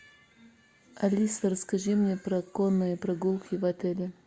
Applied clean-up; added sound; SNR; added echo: none; none; none; none.